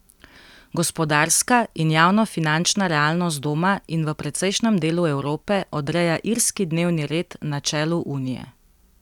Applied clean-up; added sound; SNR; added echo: none; none; none; none.